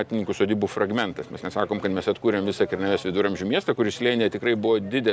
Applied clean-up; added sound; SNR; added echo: none; none; none; none.